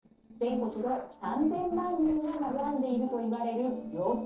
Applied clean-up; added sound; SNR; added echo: neural separator model SepFormer DNS4.